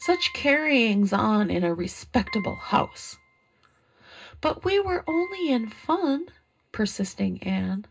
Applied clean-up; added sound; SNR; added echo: none; Piano; 19 dB; reverberation time 0.2 s.